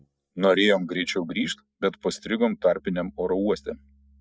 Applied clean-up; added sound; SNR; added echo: neural mask model DeepFilterNet 3.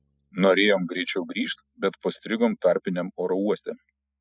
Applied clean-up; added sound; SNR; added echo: classical method spectral subtraction.